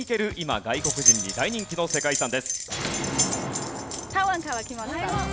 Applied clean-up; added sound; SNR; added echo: none; Keys jangling; 1 dB; none.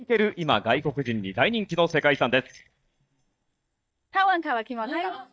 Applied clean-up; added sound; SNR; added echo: neural mask model DeepFilterNet 3.